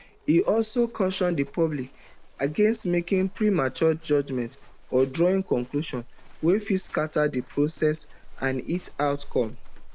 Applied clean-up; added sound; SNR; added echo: none; Livestock, farm animals, working animals; 16 dB; none.